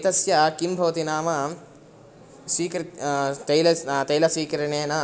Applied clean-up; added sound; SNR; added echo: none; none; none; none.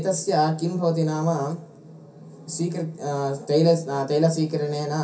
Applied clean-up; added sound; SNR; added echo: none; none; none; reverberation time 0.3 s.